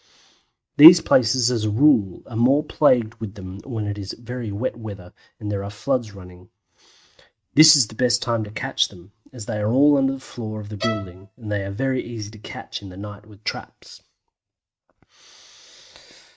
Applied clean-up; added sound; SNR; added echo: neural mask model RNNoise.